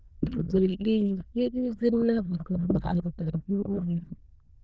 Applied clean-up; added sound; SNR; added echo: neural diffusion model UNIVERSE++.